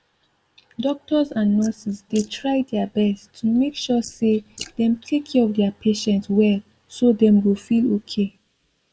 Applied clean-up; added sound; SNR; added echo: neural mask model Resemble Enhance denoiser.